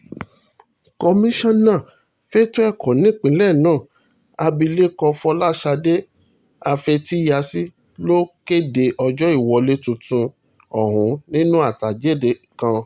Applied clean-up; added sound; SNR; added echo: none; none; none; none.